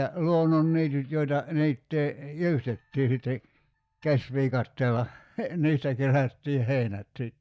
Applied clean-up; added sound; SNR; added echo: neural mask model DeepFilterNet 3.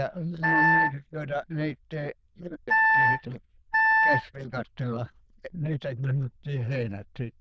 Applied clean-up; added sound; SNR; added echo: neural diffusion model UNIVERSE++.